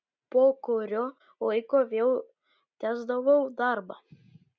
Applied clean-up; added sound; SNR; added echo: none; none; none; none.